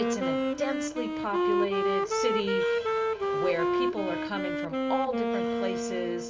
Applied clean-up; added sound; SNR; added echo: none; Wind instrument, woodwind instrument; -5 dB; reverberation time 0.6 s.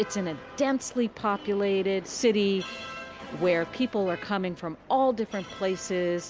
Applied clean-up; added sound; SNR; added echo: none; none; none; none.